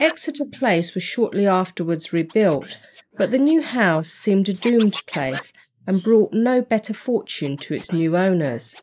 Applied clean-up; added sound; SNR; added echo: neural mask model Resemble Enhance denoiser.